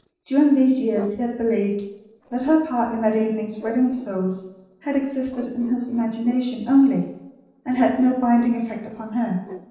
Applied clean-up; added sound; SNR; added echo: neural separator model SepFormer DNS4.